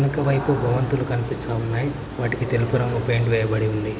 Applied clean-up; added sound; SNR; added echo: none; none; none; none.